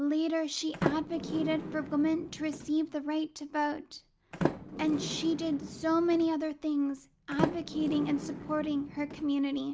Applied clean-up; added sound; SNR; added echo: none; Sliding door; 6 dB; none.